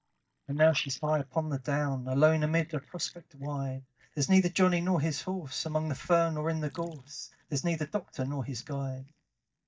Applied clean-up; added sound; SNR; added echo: neural mask model DeepFilterNet 3.